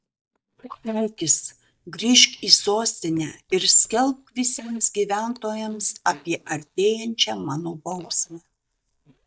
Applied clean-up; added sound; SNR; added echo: neural mask model DeepFilterNet 3.